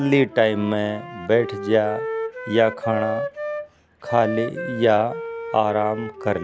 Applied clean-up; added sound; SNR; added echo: none; Wind instrument, woodwind instrument; 8 dB; none.